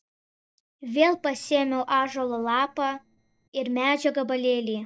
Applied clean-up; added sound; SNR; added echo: neural separator model SepFormer DNS4.